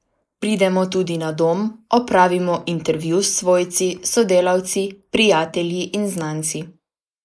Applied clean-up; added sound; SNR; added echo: neural mask model Resemble Enhance denoiser.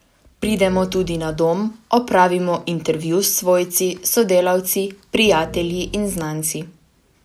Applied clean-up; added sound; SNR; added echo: none; Piano; 14 dB; none.